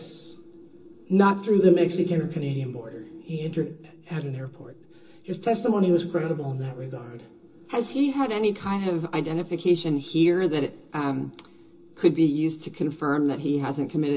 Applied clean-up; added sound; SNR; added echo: none; none; none; reverberation time 0.2 s.